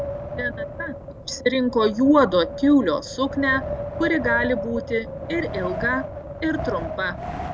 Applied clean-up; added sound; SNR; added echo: none; Wind; 8 dB; none.